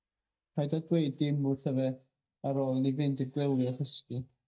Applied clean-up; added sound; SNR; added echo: neural mask model DeepFilterNet 3.